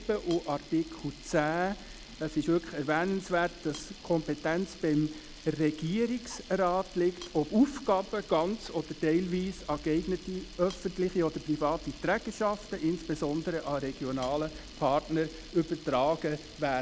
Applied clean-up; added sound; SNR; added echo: none; Camera; 16 dB; none.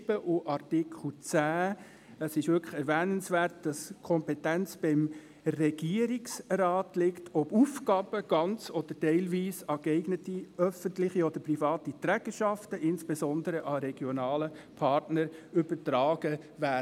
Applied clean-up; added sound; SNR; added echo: none; none; none; none.